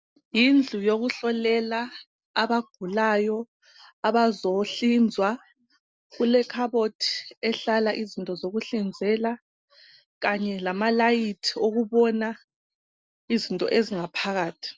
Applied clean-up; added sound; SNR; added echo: none; none; none; none.